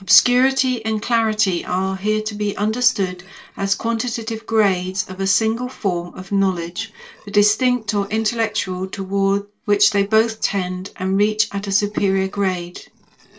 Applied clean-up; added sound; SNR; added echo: neural separator model SepFormer DNS4.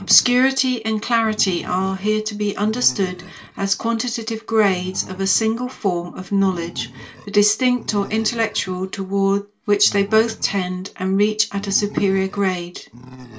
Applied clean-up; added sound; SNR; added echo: none; Animal; 20 dB; reverberation time 0.2 s.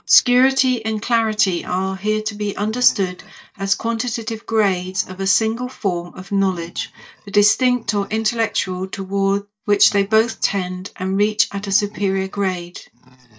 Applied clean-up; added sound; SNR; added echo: neural mask model DeepFilterNet 3.